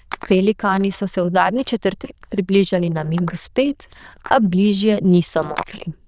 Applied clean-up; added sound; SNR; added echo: neural diffusion model UNIVERSE++.